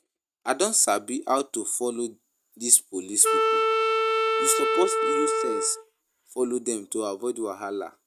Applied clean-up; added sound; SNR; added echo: neural mask model RNNoise.